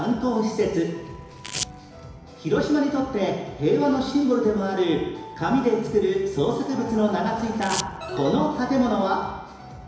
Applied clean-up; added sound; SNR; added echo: none; Domestic sounds, home sounds; 12 dB; reverberation time 1.0 s.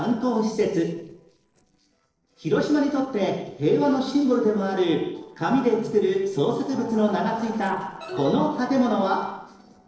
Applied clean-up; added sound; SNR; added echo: neural separator model SepFormer DNS4.